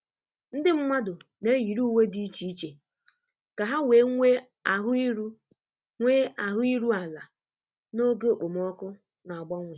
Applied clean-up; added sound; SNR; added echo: none; none; none; none.